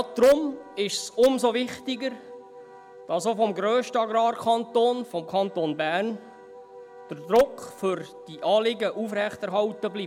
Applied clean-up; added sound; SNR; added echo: none; Wind instrument, woodwind instrument; 19 dB; none.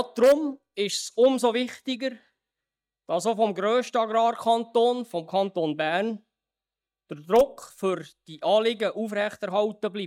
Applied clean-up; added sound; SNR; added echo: neural mask model DeepFilterNet 3.